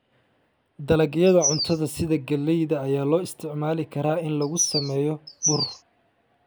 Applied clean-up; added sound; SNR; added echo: none; Bird vocalization, bird call, bird song; 3 dB; none.